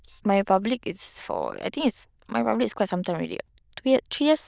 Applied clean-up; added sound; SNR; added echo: neural diffusion model UNIVERSE++.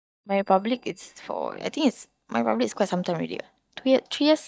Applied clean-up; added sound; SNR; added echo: neural mask model DeepFilterNet 3.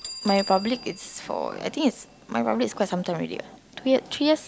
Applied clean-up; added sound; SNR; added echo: none; Bell; 17 dB; none.